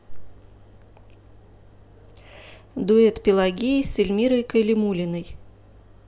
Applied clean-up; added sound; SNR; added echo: none; none; none; none.